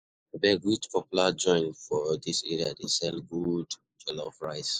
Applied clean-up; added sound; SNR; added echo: neural mask model Resemble Enhance denoiser.